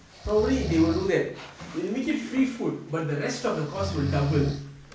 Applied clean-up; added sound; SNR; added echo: none; Breathing; 10 dB; none.